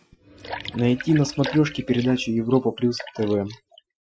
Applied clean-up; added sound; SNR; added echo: classical method Wiener filter.